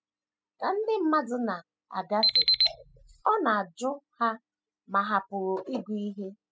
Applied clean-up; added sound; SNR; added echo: classical method spectral subtraction.